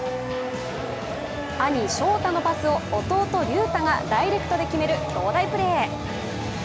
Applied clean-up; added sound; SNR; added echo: none; none; none; none.